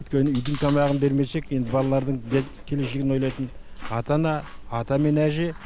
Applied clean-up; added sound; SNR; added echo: none; Chewing, mastication; 12 dB; none.